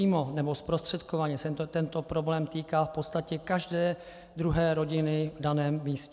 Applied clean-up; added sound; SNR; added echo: none; none; none; none.